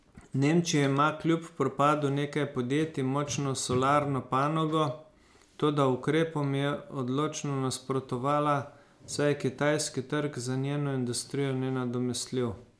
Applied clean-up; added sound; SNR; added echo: none; none; none; none.